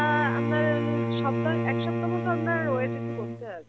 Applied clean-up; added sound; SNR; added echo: none; Bowed string instrument; -3 dB; none.